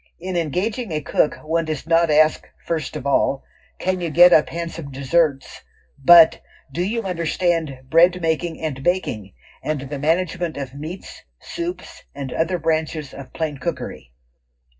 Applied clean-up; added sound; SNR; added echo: neural separator model SepFormer DNS4.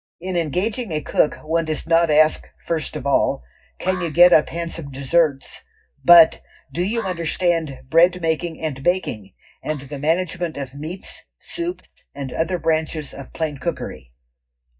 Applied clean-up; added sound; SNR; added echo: neural mask model DeepFilterNet 3.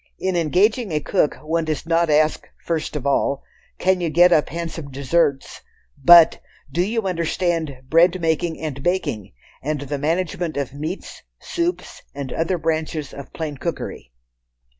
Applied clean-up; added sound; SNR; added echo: none; none; none; none.